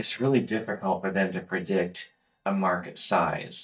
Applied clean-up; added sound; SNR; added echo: neural mask model DeepFilterNet 3.